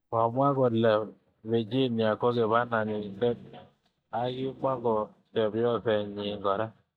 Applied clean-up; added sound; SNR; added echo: neural mask model DeepFilterNet 3.